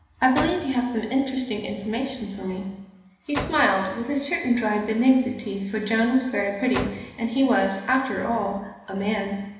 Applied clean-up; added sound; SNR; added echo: none; Slam; 14 dB; reverberation time 1.0 s.